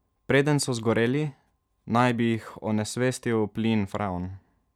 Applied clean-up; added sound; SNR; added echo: none; none; none; none.